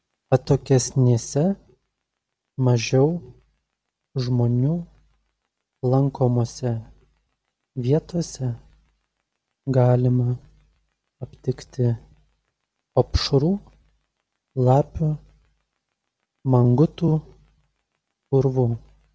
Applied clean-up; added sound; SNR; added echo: none; none; none; none.